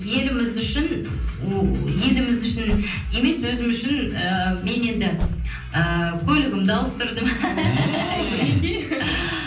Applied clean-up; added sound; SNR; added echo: none; Car; 10 dB; reverberation time 0.6 s.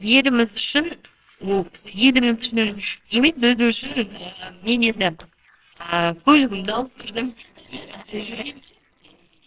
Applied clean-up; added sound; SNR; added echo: neural separator model SepFormer WHAMR!.